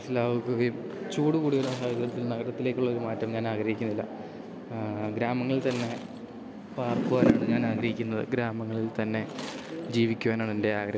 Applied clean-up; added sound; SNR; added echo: none; Tools; 17 dB; none.